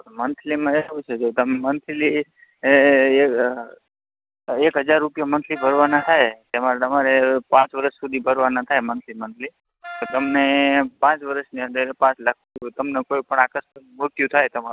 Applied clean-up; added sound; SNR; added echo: none; Wind instrument, woodwind instrument; 15 dB; none.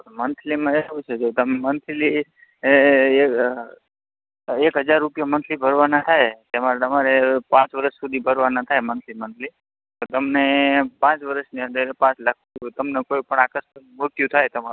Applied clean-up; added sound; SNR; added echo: none; none; none; none.